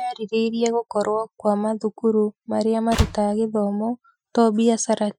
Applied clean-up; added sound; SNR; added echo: classical method Wiener filter.